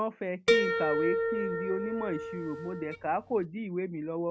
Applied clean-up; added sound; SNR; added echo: none; Harp; -3 dB; none.